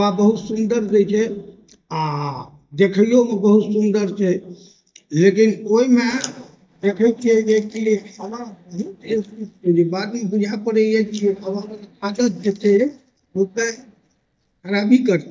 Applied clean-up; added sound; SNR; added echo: neural mask model DeepFilterNet 3.